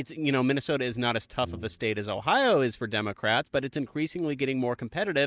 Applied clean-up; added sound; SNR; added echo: neural mask model DeepFilterNet 3.